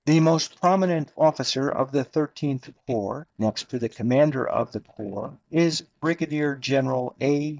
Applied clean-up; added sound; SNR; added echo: neural mask model DeepFilterNet 3.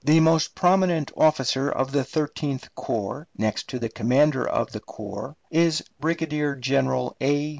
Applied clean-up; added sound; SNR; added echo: none; none; none; none.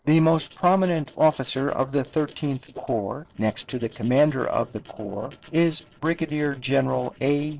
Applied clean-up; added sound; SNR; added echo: neural separator model SepFormer DNS4.